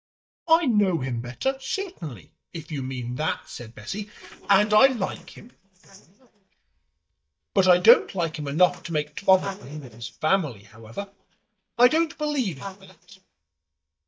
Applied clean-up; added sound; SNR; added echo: neural mask model DeepFilterNet 3.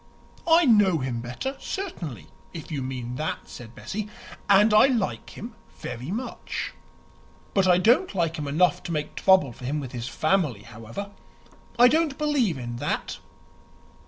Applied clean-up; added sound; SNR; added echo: none; none; none; none.